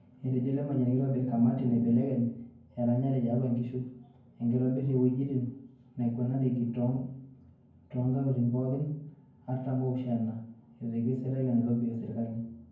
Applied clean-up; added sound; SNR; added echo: none; none; none; reverberation time 0.9 s.